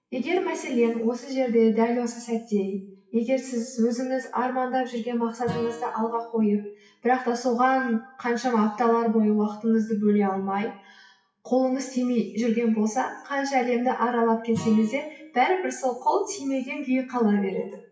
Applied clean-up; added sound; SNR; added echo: classical method WPE with log-MMSE.